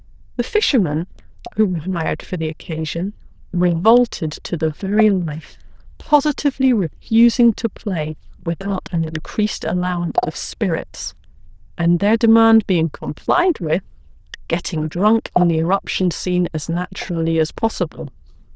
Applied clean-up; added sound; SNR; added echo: neural diffusion model UNIVERSE++.